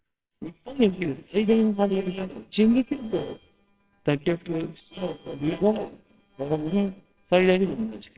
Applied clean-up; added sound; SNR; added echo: neural separator model SepFormer WHAMR!.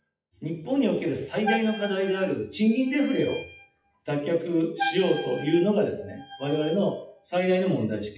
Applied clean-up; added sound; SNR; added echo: classical method WPE with log-MMSE.